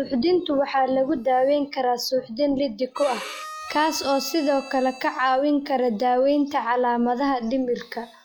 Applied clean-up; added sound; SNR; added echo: classical method log-MMSE.